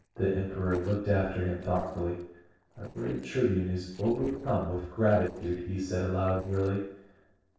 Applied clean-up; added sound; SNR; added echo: neural separator model SepFormer DNS4.